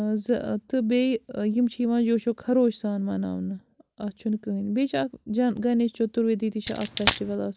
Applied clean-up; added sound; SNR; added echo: none; Coin (dropping); 3 dB; none.